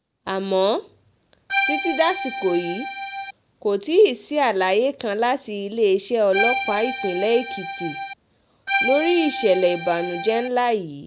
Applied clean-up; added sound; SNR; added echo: none; Accordion; 4 dB; none.